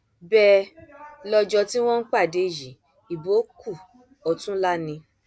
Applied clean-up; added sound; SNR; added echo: none; none; none; none.